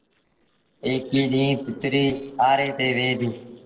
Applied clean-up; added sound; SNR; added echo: neural separator model SepFormer DNS4.